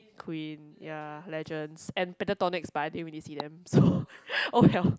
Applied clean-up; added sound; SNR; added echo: none; none; none; none.